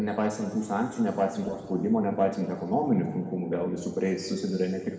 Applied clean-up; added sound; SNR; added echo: none; none; none; reverberation time 1.9 s.